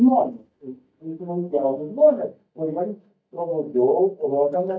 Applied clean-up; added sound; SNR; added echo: neural mask model DeepFilterNet 3.